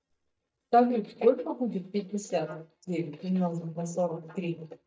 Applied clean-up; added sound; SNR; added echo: neural mask model DeepFilterNet 3.